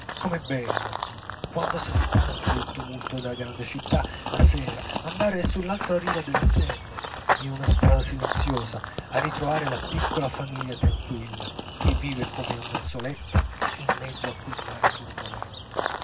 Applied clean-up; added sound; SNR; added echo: none; Run / Bird vocalization, bird call, bird song; 5 dB; reverberation time 0.4 s.